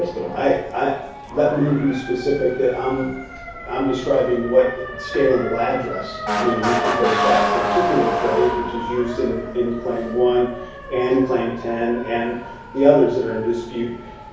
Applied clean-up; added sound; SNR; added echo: none; Motor vehicle (road) / Siren; 7 dB; reverberation time 0.6 s.